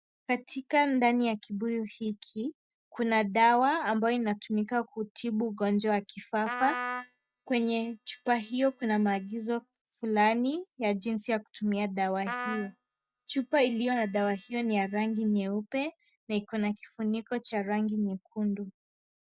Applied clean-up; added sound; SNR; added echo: neural mask model DeepFilterNet 3.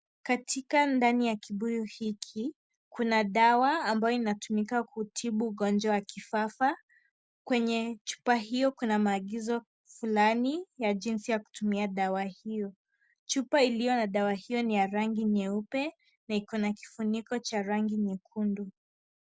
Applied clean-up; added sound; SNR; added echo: none; none; none; none.